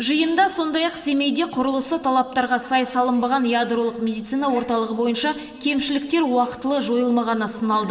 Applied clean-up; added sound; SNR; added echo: none; none; none; reverberation time 2.7 s.